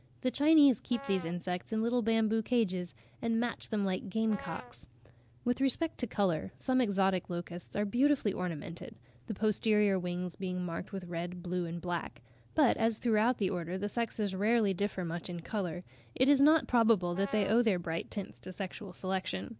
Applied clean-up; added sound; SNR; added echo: none; Brass instrument; 16 dB; none.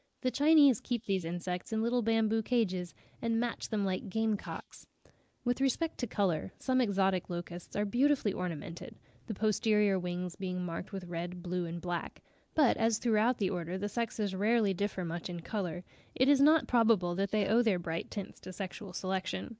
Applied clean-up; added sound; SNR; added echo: neural mask model Resemble Enhance denoiser.